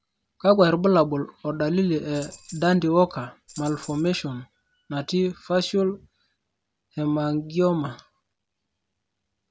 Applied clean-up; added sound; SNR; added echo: none; Tambourine; 19 dB; none.